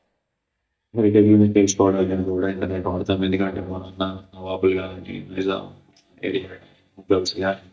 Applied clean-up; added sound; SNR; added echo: neural mask model DeepFilterNet 3.